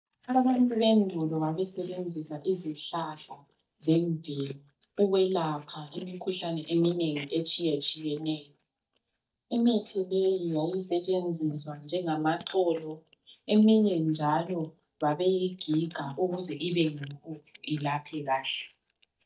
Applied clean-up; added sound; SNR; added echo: neural mask model DeepFilterNet 3.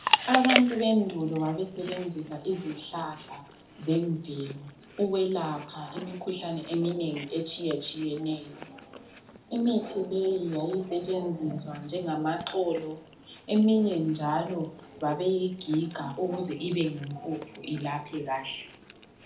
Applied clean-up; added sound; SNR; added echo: none; Chewing, mastication; 9 dB; reverberation time 0.4 s.